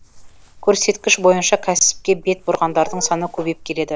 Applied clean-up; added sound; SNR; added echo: none; Crumpling, crinkling; 18 dB; none.